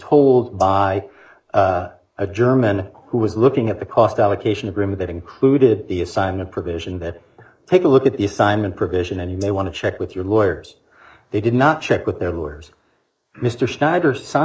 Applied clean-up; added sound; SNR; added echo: neural mask model Resemble Enhance denoiser.